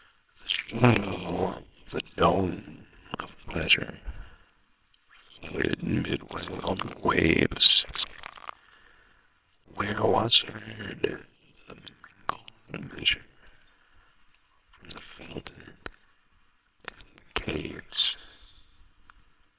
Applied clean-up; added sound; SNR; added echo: neural separator model SepFormer WHAMR!.